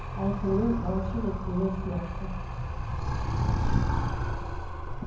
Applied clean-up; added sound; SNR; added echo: none; Animal; -3 dB; reverberation time 0.9 s.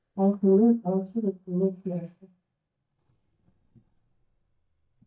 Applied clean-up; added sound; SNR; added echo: neural mask model DeepFilterNet 3.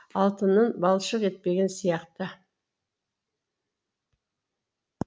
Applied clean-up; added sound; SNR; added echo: none; none; none; none.